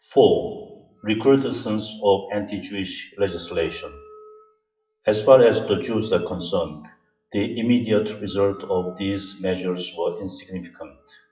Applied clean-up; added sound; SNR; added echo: classical method WPE with log-MMSE.